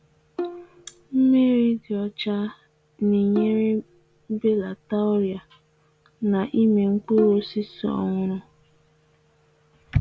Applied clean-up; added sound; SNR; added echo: none; Bowed string instrument; 14 dB; none.